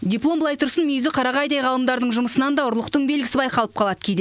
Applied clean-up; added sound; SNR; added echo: none; none; none; none.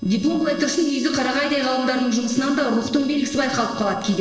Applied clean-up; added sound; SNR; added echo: neural separator model SepFormer DNS4.